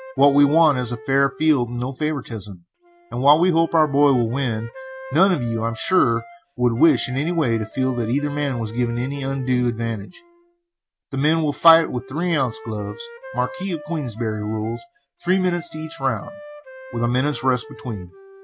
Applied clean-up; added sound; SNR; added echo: none; Wind instrument, woodwind instrument; 18 dB; none.